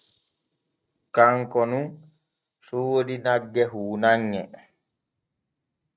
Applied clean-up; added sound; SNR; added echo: neural mask model RNNoise.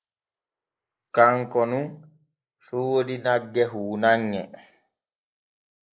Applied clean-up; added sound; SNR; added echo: neural mask model Resemble Enhance denoiser.